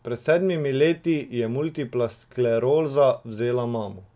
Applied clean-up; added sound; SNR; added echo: none; none; none; none.